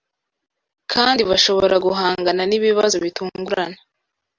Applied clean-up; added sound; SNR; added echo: none; none; none; none.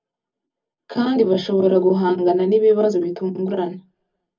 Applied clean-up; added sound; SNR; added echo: none; none; none; reverberation time 0.3 s.